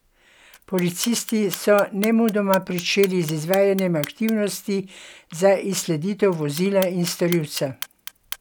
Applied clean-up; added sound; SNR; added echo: none; Clock; 17 dB; none.